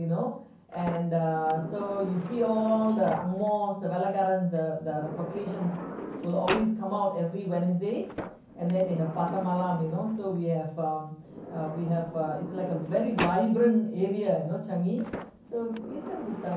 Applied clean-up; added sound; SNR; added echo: none; Sliding door; 12 dB; reverberation time 0.6 s.